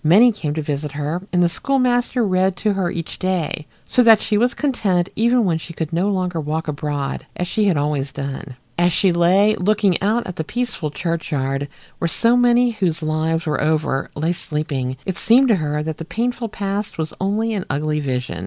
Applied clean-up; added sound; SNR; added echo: none; none; none; none.